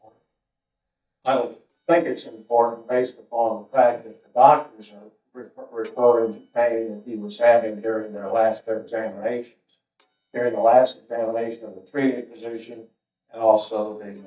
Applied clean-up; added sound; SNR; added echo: neural mask model DeepFilterNet 3.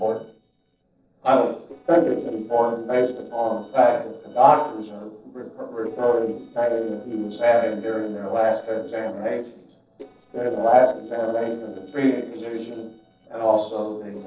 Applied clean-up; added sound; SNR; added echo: neural separator model SepFormer DNS4.